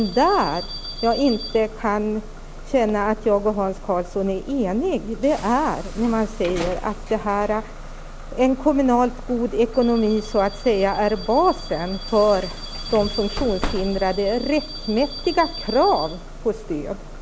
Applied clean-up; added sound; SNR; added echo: none; Bus / Alarm; 11 dB; none.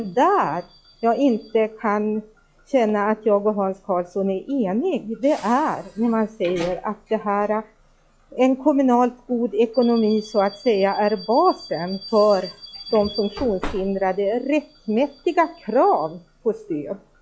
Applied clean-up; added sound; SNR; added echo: classical method log-MMSE.